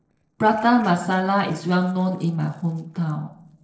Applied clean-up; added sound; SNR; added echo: neural separator model SepFormer DNS4.